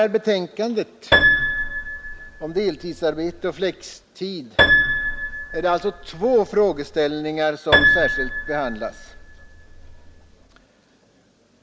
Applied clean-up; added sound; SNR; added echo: none; Piano; -2 dB; none.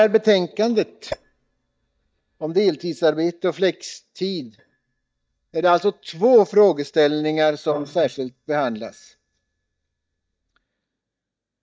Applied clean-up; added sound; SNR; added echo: neural mask model DeepFilterNet 3.